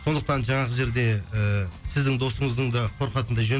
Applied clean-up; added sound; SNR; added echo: none; none; none; none.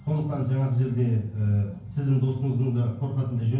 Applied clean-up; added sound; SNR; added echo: none; none; none; reverberation time 0.9 s.